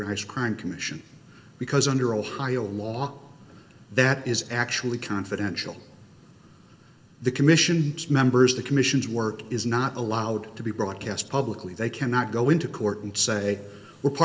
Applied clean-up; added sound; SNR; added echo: none; none; none; reverberation time 1.3 s.